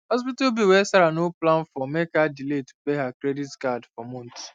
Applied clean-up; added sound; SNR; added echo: none; none; none; none.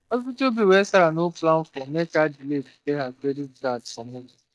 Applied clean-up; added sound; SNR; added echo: neural mask model DeepFilterNet 3.